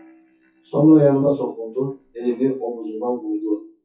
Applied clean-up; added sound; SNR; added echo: classical method WPE with log-MMSE.